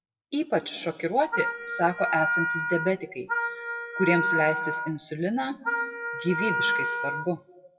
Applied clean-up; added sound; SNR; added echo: classical method WPE with log-MMSE.